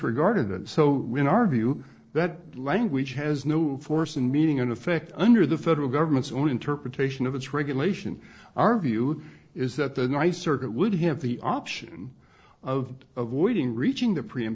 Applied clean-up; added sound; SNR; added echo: neural separator model SepFormer DNS4.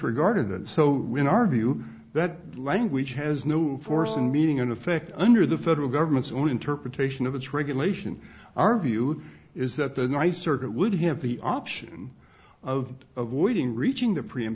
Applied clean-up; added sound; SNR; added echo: none; Brass instrument; 8 dB; none.